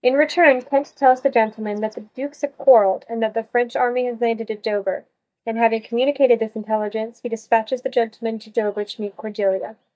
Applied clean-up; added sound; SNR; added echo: neural mask model DeepFilterNet 3.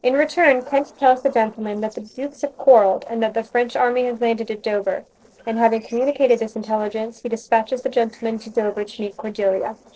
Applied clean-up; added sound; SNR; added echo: neural separator model SepFormer DNS4.